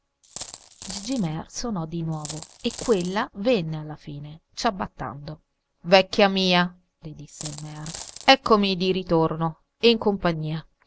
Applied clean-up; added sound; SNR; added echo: none; Coin (dropping); 15 dB; none.